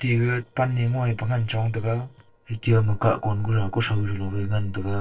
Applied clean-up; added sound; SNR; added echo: neural separator model SepFormer DNS4.